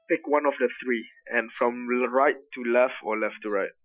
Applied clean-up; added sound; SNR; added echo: classical method Wiener filter.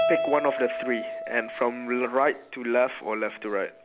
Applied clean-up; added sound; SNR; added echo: none; Keyboard (musical); 6 dB; none.